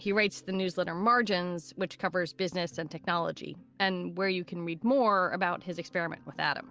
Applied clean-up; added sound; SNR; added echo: none; none; none; none.